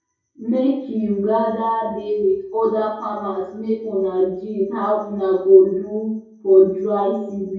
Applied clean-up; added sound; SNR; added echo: none; none; none; reverberation time 0.6 s.